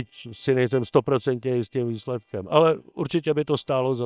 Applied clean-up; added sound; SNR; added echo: neural separator model SepFormer WHAM!.